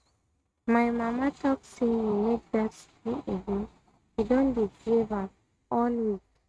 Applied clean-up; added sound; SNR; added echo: neural mask model RNNoise.